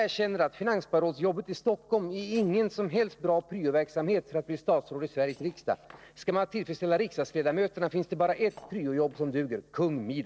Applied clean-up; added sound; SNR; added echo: neural separator model SepFormer DNS4.